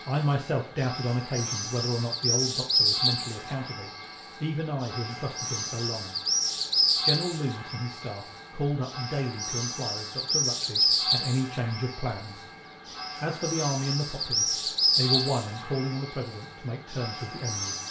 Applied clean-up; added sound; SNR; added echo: none; Bird; -1 dB; reverberation time 0.4 s.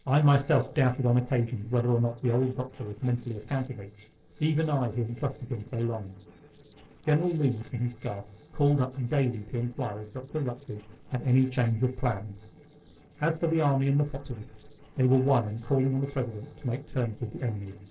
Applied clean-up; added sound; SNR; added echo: neural separator model SepFormer DNS4.